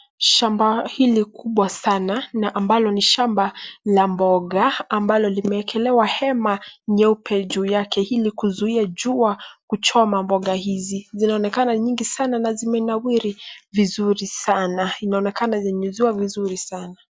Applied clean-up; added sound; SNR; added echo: none; none; none; none.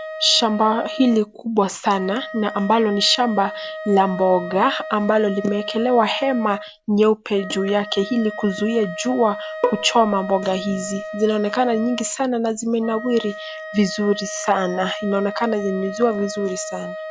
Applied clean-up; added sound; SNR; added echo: none; Wind instrument, woodwind instrument + Bowed string instrument; 11 dB; none.